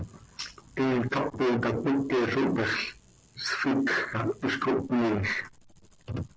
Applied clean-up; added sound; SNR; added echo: none; none; none; none.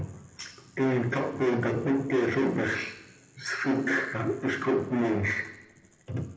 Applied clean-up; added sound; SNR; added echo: none; none; none; reverberation time 0.8 s.